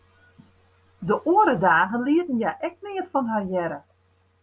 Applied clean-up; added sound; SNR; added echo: none; none; none; none.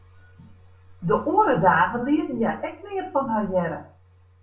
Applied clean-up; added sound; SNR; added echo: none; none; none; reverberation time 0.3 s.